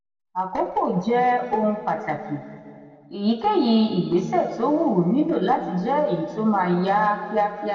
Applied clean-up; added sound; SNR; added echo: none; none; none; reverberation time 2.1 s.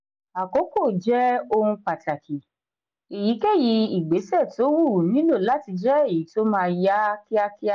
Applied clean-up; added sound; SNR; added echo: none; none; none; none.